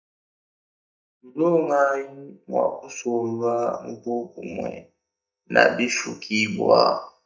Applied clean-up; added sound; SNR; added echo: neural mask model DeepFilterNet 3.